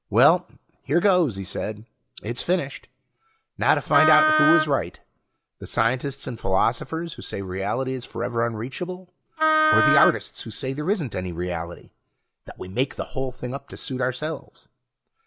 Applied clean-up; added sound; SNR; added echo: none; Wind instrument, woodwind instrument; -3 dB; none.